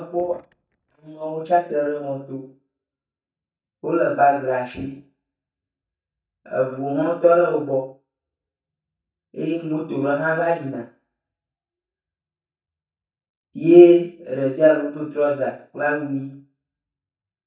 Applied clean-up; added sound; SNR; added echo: neural mask model DeepFilterNet 3.